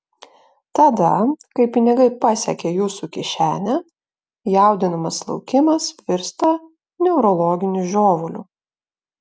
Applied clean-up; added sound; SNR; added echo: none; none; none; none.